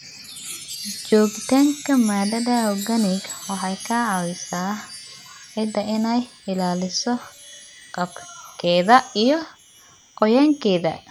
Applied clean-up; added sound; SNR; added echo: none; Chime; 16 dB; none.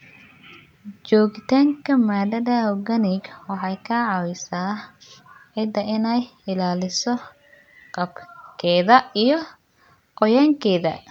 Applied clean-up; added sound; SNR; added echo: none; none; none; none.